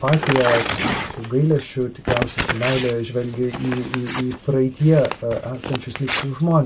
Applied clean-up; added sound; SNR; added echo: none; Crumpling, crinkling / Tearing; 3 dB; reverberation time 0.1 s.